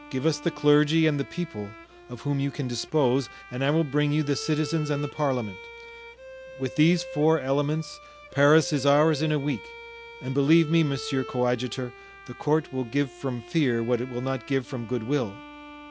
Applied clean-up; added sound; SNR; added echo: none; Bowed string instrument; 17 dB; none.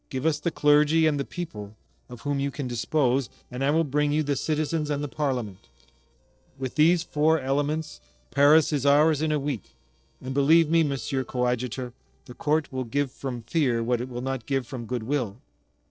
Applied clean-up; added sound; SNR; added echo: neural separator model SepFormer DNS4.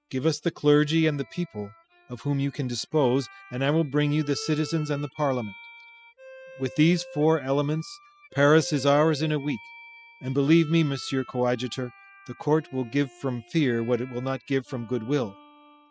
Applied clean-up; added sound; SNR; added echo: classical method spectral subtraction.